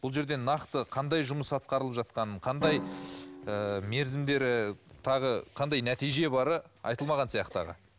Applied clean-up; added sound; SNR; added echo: none; Drum; 14 dB; none.